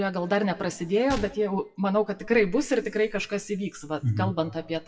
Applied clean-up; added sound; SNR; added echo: classical method WPE with log-MMSE.